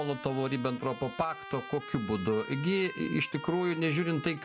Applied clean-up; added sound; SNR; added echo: none; Trumpet; 14 dB; none.